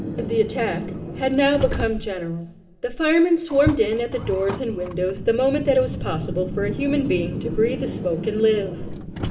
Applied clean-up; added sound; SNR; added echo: none; Car; 8 dB; reverberation time 1.6 s.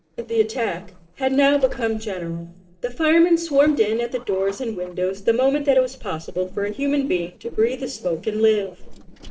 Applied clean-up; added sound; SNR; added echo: neural separator model SepFormer DNS4.